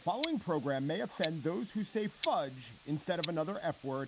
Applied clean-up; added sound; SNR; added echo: none; Tick-tock; -2 dB; none.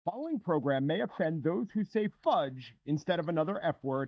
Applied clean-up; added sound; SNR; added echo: neural mask model DeepFilterNet 3.